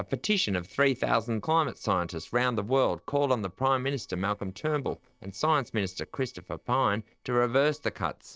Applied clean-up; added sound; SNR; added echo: neural separator model SepFormer DNS4.